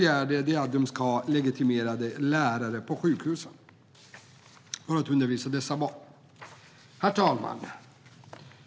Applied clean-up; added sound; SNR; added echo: none; none; none; none.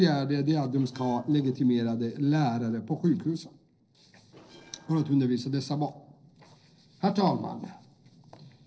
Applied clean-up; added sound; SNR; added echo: neural separator model SepFormer DNS4.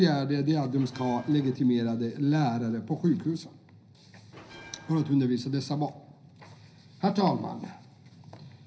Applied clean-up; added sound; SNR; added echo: none; Bell; 20 dB; reverberation time 0.5 s.